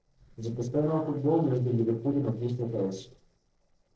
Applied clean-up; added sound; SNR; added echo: neural separator model SepFormer DNS4.